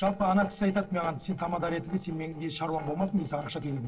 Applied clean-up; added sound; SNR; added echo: neural separator model SepFormer DNS4.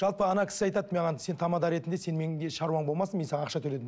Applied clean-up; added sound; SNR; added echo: none; none; none; none.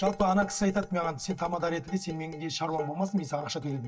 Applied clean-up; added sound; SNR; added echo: neural mask model DeepFilterNet 3.